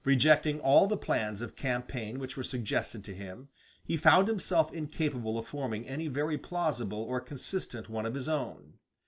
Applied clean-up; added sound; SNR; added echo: none; none; none; none.